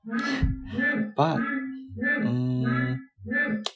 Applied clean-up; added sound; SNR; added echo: classical method Wiener filter.